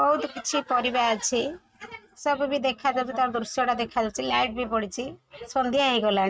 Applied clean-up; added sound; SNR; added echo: neural mask model RNNoise.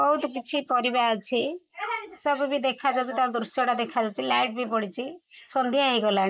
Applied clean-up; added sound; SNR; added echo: neural mask model Resemble Enhance denoiser.